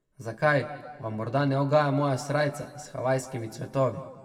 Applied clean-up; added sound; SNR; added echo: none; none; none; reverberation time 1.5 s.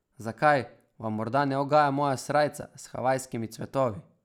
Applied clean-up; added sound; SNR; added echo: none; none; none; none.